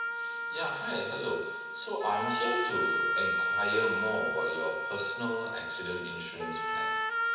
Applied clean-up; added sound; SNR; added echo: none; Wind instrument, woodwind instrument; -2 dB; reverberation time 1.1 s.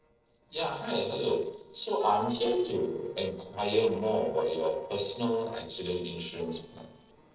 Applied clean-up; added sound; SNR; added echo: neural separator model SepFormer DNS4.